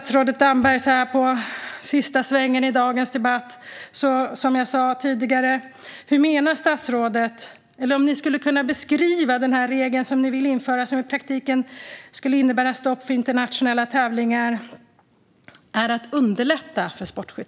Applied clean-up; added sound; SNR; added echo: none; none; none; none.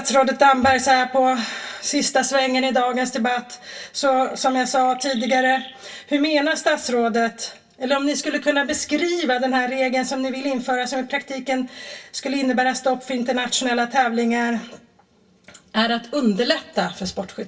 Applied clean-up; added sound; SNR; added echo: none; Chirp, tweet; 19 dB; reverberation time 0.1 s.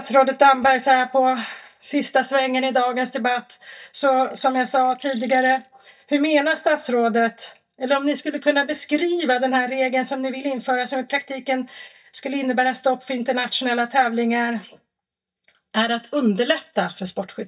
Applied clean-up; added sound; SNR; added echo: neural mask model DeepFilterNet 3.